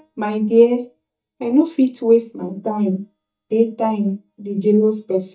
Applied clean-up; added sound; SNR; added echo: neural mask model DeepFilterNet 3.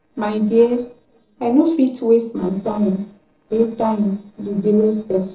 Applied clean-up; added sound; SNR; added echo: neural separator model SepFormer DNS4.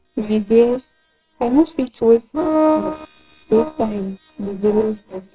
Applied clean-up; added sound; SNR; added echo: neural separator model SepFormer WHAMR!.